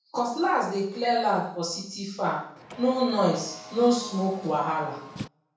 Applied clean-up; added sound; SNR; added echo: none; Car; 16 dB; reverberation time 0.6 s.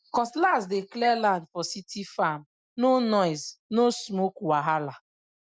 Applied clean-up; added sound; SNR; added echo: none; none; none; none.